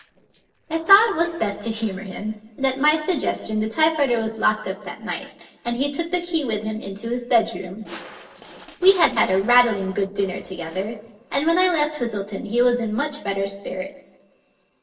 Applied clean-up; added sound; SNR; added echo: neural separator model SepFormer DNS4.